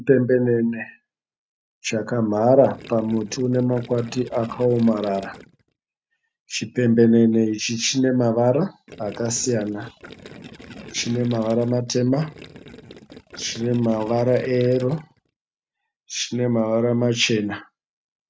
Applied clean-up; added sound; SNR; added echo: none; Gurgling; 19 dB; none.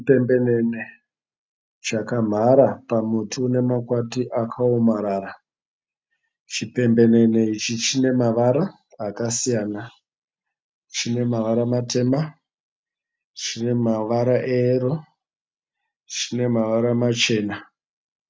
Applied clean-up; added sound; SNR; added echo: none; none; none; none.